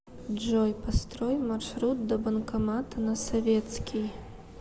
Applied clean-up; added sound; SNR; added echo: none; none; none; none.